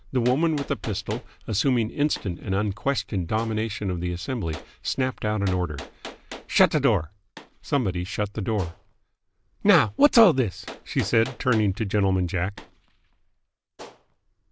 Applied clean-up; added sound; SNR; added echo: none; Gunshot, gunfire; 19 dB; none.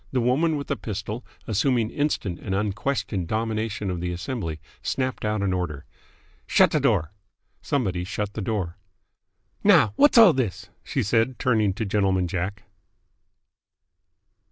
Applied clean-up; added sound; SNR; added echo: none; none; none; none.